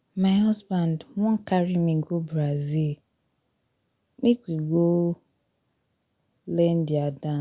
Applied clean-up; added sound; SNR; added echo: none; none; none; none.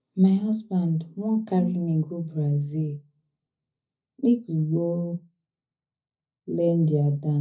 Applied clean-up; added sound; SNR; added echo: neural mask model DeepFilterNet 3.